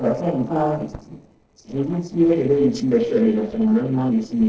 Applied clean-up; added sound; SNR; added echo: neural separator model SepFormer DNS4.